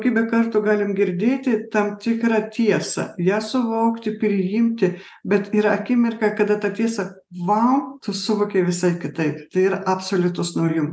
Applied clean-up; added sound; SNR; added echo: none; none; none; none.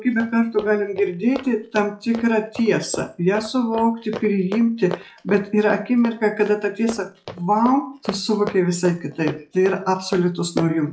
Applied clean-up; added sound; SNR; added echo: classical method log-MMSE.